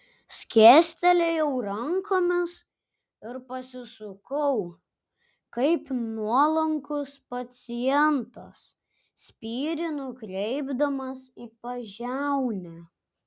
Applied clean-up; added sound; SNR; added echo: none; none; none; none.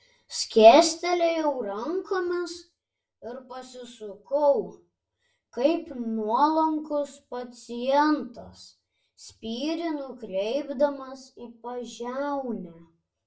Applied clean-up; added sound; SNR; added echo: none; none; none; reverberation time 0.3 s.